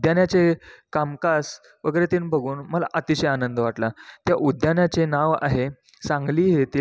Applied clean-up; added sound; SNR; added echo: none; none; none; none.